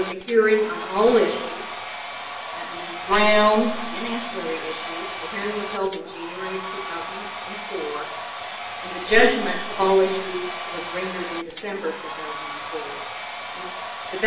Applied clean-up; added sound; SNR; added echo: none; Domestic sounds, home sounds; 9 dB; reverberation time 0.8 s.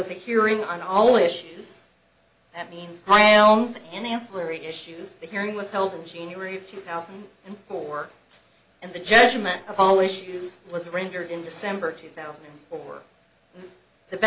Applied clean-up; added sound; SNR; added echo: none; none; none; none.